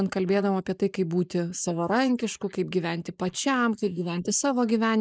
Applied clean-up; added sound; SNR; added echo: neural mask model Resemble Enhance denoiser.